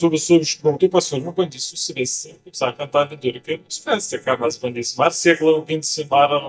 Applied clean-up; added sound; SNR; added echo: neural mask model DeepFilterNet 3.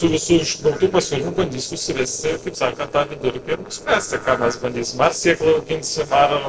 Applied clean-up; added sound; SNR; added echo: neural separator model SepFormer DNS4.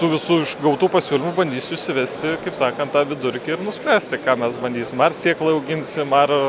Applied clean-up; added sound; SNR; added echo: none; none; none; none.